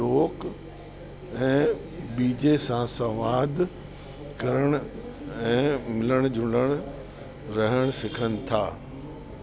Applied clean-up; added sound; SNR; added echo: none; none; none; none.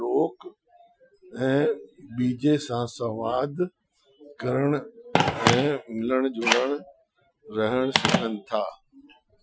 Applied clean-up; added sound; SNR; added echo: classical method Wiener filter.